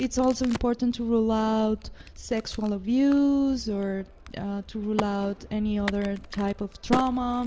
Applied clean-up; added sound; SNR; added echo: none; Crack; 14 dB; none.